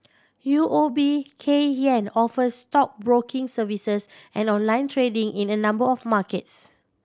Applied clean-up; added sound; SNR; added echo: none; none; none; none.